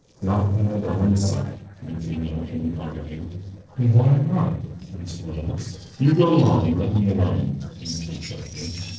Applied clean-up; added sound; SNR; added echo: neural separator model SepFormer DNS4.